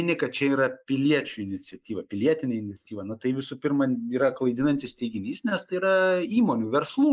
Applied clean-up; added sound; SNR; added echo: neural mask model Resemble Enhance denoiser.